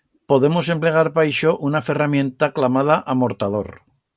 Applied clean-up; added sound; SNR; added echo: none; none; none; none.